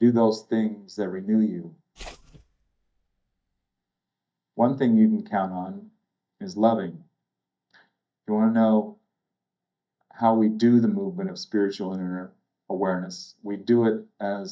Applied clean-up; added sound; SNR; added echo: neural mask model DeepFilterNet 3.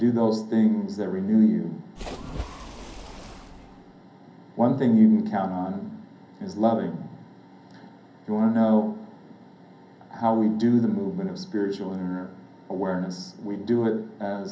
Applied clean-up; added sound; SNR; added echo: none; Splash, splatter; 13 dB; reverberation time 0.6 s.